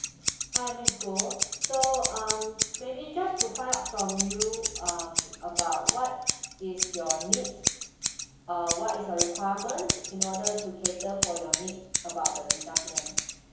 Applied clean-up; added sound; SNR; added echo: none; Scissors; -2 dB; reverberation time 1.0 s.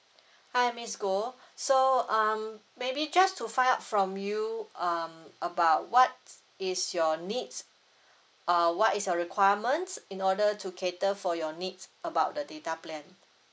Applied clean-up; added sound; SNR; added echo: none; none; none; none.